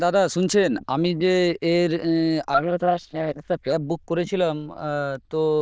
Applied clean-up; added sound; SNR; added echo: neural diffusion model UNIVERSE++.